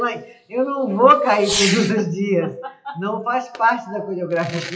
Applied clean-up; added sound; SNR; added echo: classical method WPE with log-MMSE.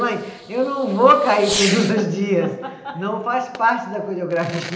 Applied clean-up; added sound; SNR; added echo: none; Fireworks; 12 dB; reverberation time 0.9 s.